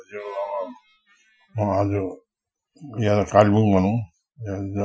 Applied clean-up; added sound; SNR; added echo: classical method Wiener filter.